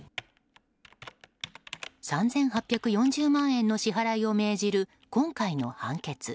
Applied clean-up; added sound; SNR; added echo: none; Computer keyboard; 20 dB; none.